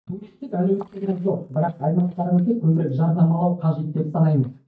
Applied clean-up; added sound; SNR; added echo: neural mask model DeepFilterNet 3.